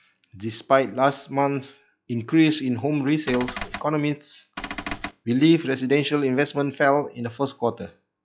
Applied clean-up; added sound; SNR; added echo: classical method log-MMSE.